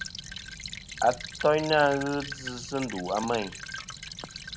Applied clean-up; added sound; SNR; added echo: none; Stream / Trickle, dribble; 10 dB; none.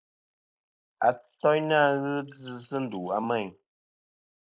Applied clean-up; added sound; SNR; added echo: neural mask model Resemble Enhance denoiser.